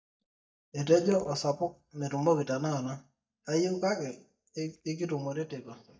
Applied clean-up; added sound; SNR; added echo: neural mask model DeepFilterNet 3.